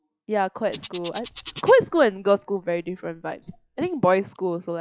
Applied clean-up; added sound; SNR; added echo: classical method log-MMSE.